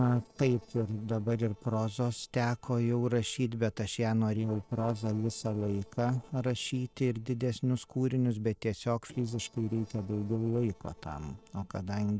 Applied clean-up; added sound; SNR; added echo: neural separator model SepFormer DNS4.